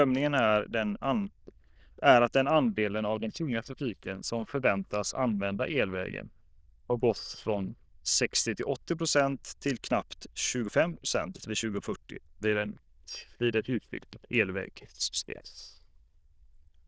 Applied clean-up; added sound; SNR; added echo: neural diffusion model UNIVERSE++.